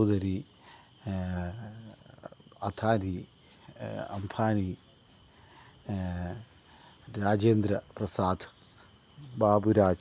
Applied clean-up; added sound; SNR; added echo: none; none; none; none.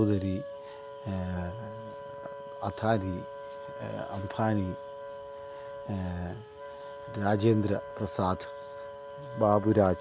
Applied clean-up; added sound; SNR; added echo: none; Wind instrument, woodwind instrument; 11 dB; none.